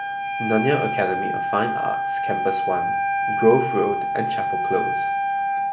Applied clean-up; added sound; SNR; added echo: none; Wind instrument, woodwind instrument; -1 dB; none.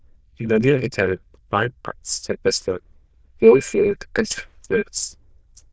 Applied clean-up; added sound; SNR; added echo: neural diffusion model UNIVERSE++.